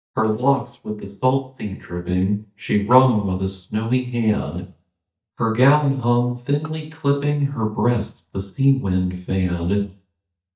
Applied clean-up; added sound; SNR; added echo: neural mask model DeepFilterNet 3.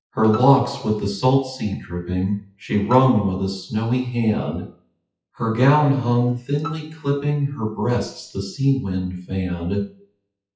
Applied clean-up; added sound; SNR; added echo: classical method WPE with log-MMSE.